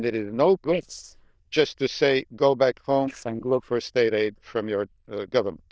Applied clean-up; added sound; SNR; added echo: neural diffusion model UNIVERSE++.